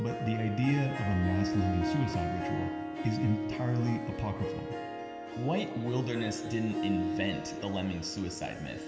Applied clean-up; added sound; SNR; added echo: none; Harp; 4 dB; reverberation time 2.4 s.